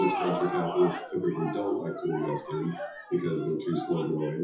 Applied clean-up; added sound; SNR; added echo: classical method WPE with log-MMSE.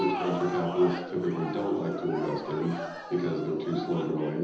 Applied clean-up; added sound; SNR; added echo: none; Crowd; 8 dB; reverberation time 0.8 s.